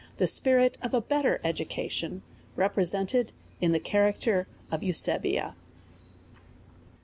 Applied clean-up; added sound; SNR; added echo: none; none; none; none.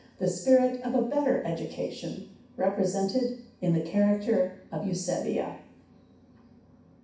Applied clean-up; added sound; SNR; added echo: none; none; none; reverberation time 0.6 s.